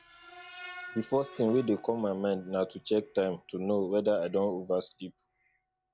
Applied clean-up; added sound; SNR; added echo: none; Screech; 19 dB; none.